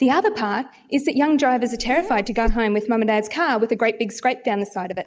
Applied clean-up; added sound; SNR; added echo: neural mask model DeepFilterNet 3.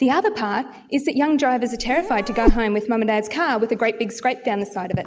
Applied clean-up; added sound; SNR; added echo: none; Meow; 0 dB; none.